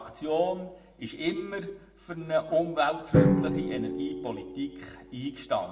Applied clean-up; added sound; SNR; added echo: none; Drum; 0 dB; reverberation time 0.7 s.